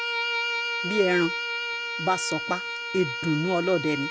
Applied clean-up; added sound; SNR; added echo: none; Bowed string instrument; 2 dB; none.